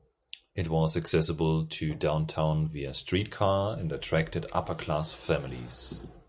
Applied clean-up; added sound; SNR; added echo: none; none; none; none.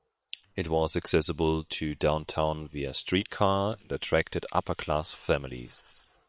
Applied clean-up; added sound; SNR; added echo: neural separator model SepFormer WHAM!.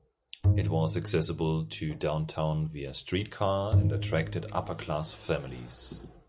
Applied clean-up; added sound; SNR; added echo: none; Bowed string instrument; 0 dB; none.